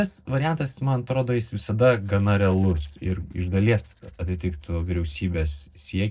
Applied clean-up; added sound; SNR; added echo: neural separator model SepFormer DNS4.